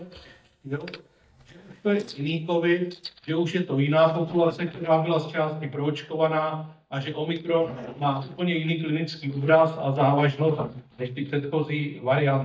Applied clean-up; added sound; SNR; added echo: neural mask model DeepFilterNet 3.